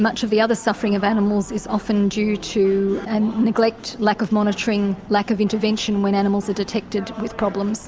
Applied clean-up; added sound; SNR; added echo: none; none; none; none.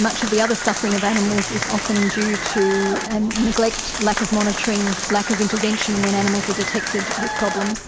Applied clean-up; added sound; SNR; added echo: none; Applause; 5 dB; none.